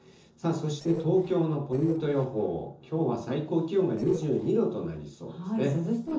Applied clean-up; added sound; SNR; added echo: neural separator model SepFormer DNS4.